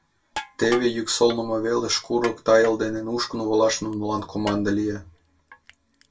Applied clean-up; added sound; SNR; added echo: none; Crushing; 17 dB; reverberation time 0.2 s.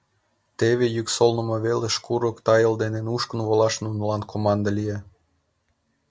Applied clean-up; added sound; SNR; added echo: none; none; none; none.